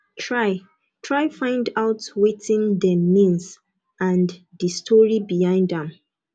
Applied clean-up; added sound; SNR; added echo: none; none; none; none.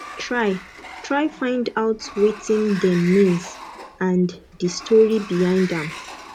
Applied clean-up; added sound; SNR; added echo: none; Sliding door; 16 dB; none.